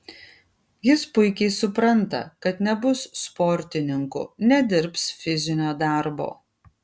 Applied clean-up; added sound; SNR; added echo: none; none; none; none.